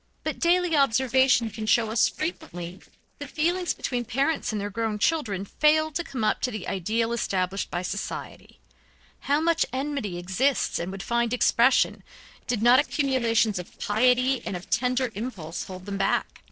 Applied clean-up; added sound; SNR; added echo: neural separator model SepFormer DNS4.